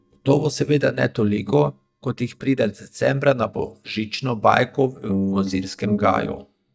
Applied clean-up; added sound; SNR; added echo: neural mask model DeepFilterNet 3.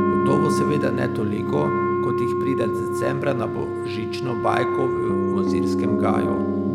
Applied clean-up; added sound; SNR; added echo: none; Piano + Wind instrument, woodwind instrument; -5 dB; none.